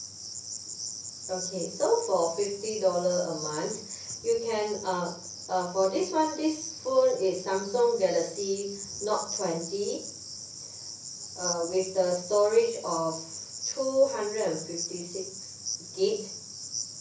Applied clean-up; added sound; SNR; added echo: none; Cricket; 10 dB; reverberation time 0.6 s.